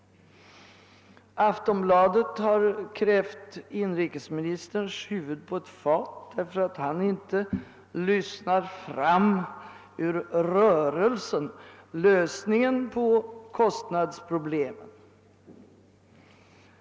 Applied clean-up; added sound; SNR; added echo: none; none; none; none.